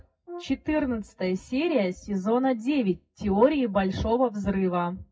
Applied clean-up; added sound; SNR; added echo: classical method WPE with log-MMSE.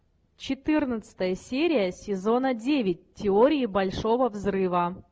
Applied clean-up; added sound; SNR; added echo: none; none; none; none.